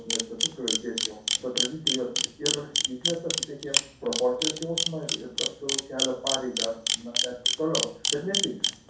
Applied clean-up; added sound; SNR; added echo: none; Camera; -3 dB; reverberation time 0.5 s.